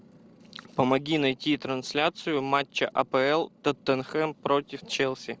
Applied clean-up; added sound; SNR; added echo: none; none; none; none.